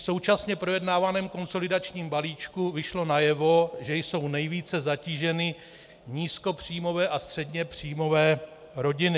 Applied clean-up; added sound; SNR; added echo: none; none; none; none.